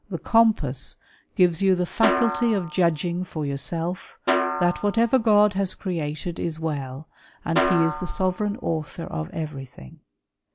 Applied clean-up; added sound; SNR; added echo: none; Snare drum; 5 dB; none.